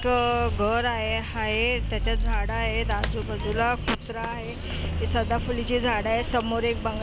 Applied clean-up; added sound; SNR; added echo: none; Clapping; 19 dB; none.